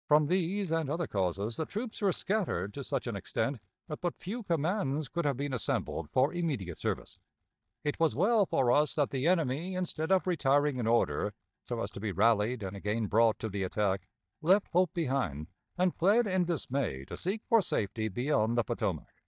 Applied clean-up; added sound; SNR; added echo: neural mask model DeepFilterNet 3.